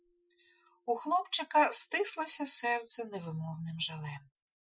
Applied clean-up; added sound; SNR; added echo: classical method Wiener filter.